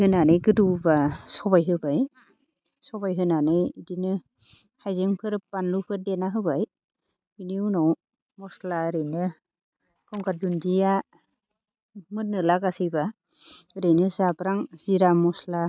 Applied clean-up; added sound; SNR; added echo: neural mask model RNNoise.